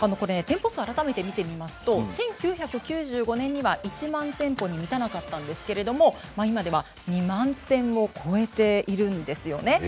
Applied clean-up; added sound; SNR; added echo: none; none; none; none.